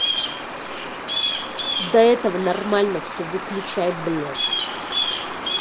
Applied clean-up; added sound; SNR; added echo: none; Bird vocalization, bird call, bird song; 2 dB; none.